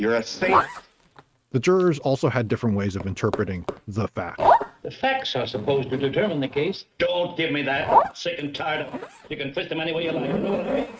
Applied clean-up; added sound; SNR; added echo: neural mask model RNNoise.